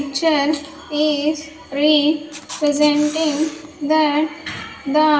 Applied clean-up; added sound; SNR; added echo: none; Camera; 16 dB; reverberation time 0.8 s.